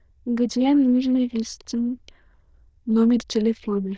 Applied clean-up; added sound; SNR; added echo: neural diffusion model UNIVERSE++.